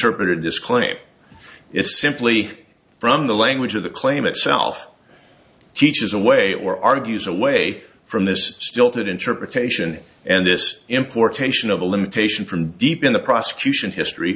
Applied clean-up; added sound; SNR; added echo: none; none; none; none.